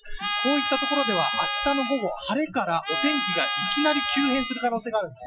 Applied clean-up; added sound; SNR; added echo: classical method Wiener filter.